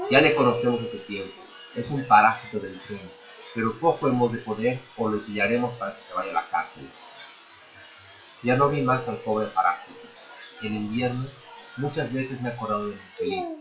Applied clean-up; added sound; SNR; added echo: classical method WPE with log-MMSE.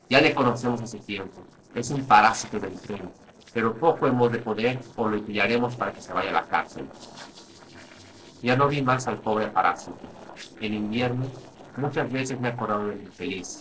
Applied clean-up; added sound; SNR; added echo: neural separator model SepFormer DNS4.